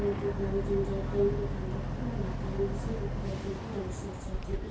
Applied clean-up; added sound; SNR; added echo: none; Boat, Water vehicle; -1 dB; reverberation time 0.3 s.